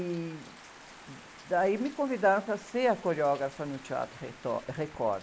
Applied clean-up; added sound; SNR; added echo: none; Rain; 19 dB; none.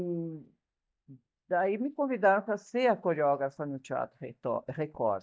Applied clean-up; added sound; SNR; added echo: neural mask model DeepFilterNet 3.